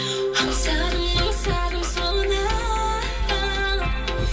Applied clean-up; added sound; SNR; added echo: none; Scratching (performance technique); 12 dB; reverberation time 0.3 s.